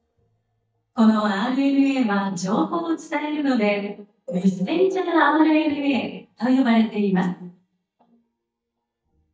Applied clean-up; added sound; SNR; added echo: neural mask model DeepFilterNet 3.